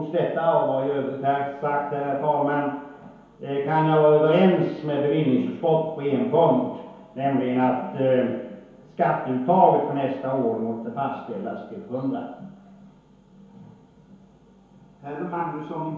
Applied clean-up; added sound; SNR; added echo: none; none; none; reverberation time 1.0 s.